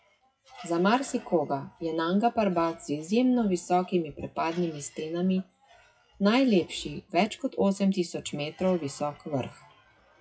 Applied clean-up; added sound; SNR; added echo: classical method WPE with log-MMSE.